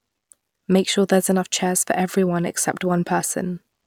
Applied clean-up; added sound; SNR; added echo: none; none; none; none.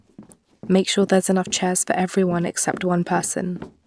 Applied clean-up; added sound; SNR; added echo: none; Run; 19 dB; none.